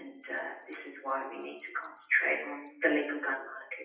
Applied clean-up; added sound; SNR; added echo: classical method WPE with log-MMSE.